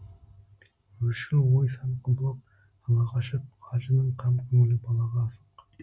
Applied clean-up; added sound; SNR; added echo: none; none; none; none.